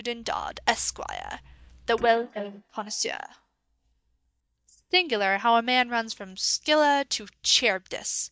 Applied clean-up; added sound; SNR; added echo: neural mask model DeepFilterNet 3.